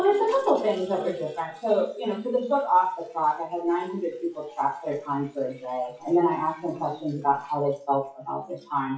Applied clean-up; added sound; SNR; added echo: classical method WPE with log-MMSE.